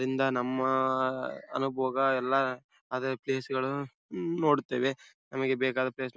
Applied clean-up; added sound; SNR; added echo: none; none; none; none.